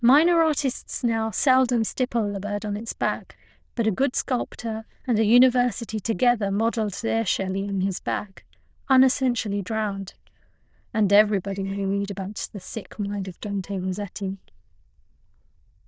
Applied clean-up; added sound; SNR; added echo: neural diffusion model UNIVERSE++.